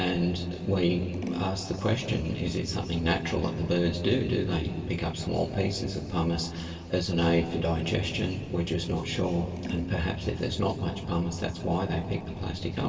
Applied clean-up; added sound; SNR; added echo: none; Scissors; 19 dB; reverberation time 2.4 s.